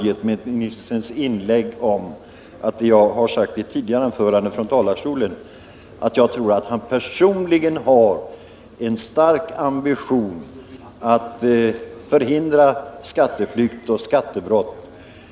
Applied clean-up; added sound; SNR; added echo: none; none; none; none.